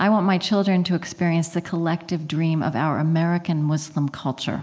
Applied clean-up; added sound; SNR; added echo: none; none; none; none.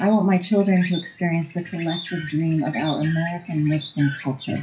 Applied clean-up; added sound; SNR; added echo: classical method WPE with log-MMSE.